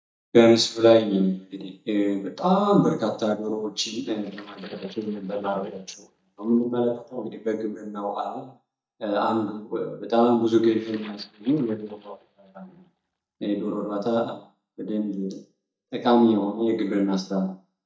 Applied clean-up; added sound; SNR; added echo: neural mask model DeepFilterNet 3.